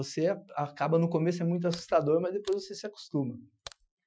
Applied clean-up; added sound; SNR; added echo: classical method Wiener filter.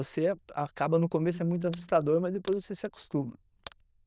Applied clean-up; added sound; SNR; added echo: neural diffusion model UNIVERSE++.